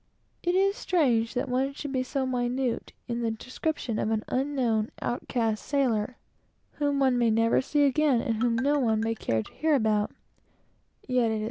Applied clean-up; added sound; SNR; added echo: none; Marimba, xylophone; 19 dB; none.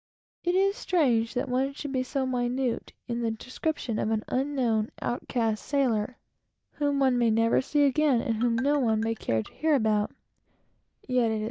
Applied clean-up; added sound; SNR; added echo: neural mask model DeepFilterNet 3.